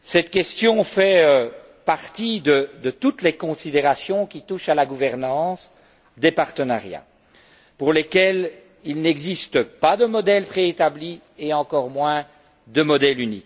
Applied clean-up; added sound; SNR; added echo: none; none; none; none.